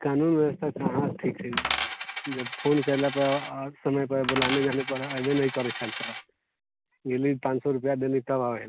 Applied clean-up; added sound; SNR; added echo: none; Coin (dropping); 5 dB; none.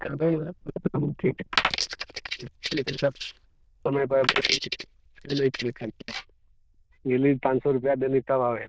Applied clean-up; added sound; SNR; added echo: neural diffusion model UNIVERSE++.